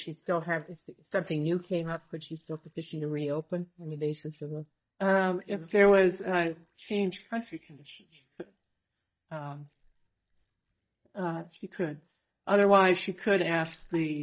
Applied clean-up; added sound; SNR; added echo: neural mask model DeepFilterNet 3.